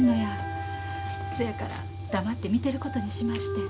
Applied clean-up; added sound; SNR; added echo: none; Brass instrument; 17 dB; none.